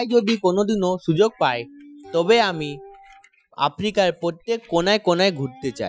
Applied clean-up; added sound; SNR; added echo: classical method Wiener filter.